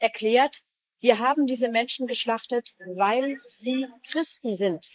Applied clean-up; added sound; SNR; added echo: neural mask model Resemble Enhance denoiser.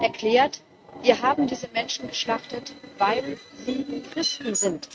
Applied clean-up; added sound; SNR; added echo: neural mask model RNNoise.